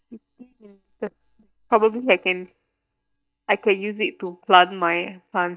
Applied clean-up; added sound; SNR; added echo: neural mask model DeepFilterNet 3.